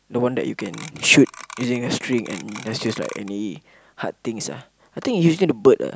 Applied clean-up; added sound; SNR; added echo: none; Clock; 17 dB; none.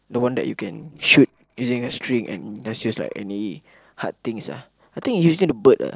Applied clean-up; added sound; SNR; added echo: neural separator model SepFormer DNS4.